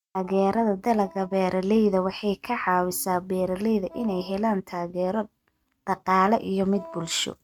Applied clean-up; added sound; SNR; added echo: neural mask model RNNoise.